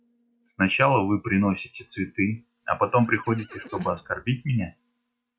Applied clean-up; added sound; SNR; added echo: neural mask model RNNoise.